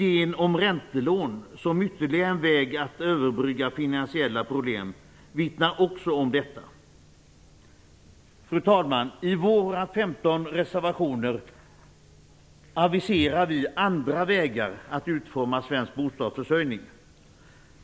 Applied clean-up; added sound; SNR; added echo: none; none; none; none.